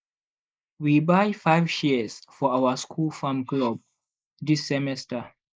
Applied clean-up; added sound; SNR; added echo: neural mask model Resemble Enhance denoiser.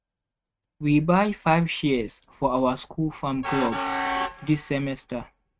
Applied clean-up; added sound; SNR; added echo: neural mask model RNNoise.